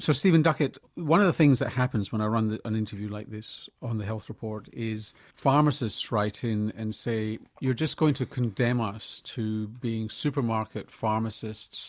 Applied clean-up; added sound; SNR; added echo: none; none; none; none.